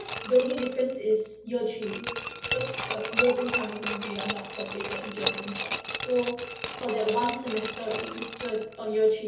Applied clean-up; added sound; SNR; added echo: none; Glass; 5 dB; reverberation time 1.2 s.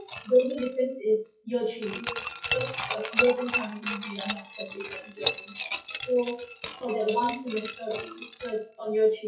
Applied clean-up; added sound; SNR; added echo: classical method WPE with log-MMSE.